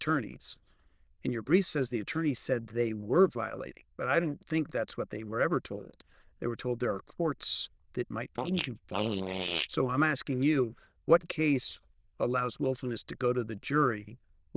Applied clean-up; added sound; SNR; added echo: neural diffusion model UNIVERSE++.